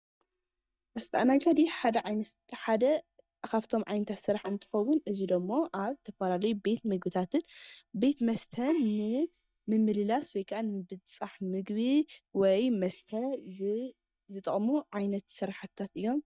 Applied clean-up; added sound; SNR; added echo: neural mask model DeepFilterNet 3.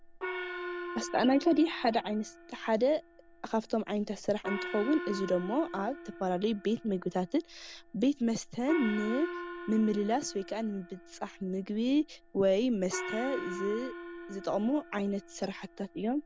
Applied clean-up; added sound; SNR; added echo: none; Gong; 11 dB; none.